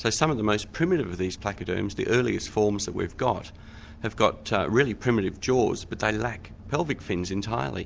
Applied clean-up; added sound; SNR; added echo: none; none; none; none.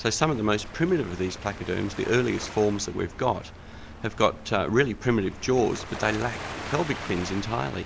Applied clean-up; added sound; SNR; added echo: none; Waves, surf; 14 dB; none.